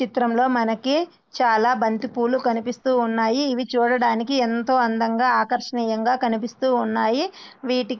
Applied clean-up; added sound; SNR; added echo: neural mask model Resemble Enhance denoiser.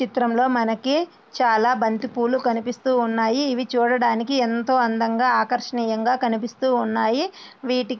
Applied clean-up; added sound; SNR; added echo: none; none; none; none.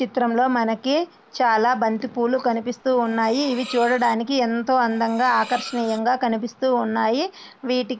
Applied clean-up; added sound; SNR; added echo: none; Cutlery, silverware; 18 dB; none.